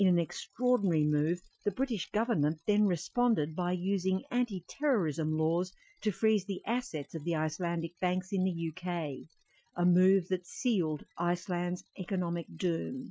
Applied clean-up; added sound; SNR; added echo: classical method Wiener filter.